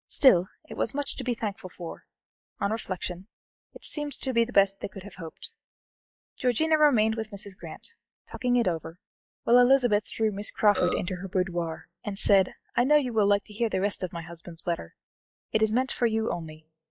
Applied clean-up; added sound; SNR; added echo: classical method log-MMSE.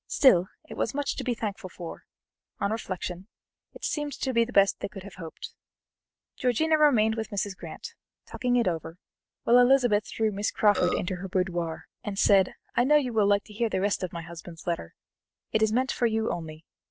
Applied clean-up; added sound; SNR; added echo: neural separator model SepFormer DNS4.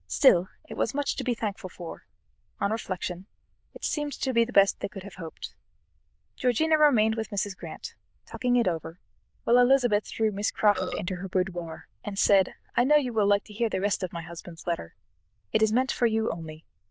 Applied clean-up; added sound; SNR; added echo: neural diffusion model UNIVERSE++.